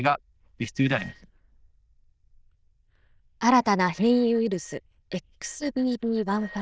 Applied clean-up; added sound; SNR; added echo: neural diffusion model UNIVERSE++.